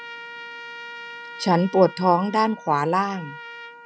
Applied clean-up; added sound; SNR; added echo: none; Trumpet; 15 dB; none.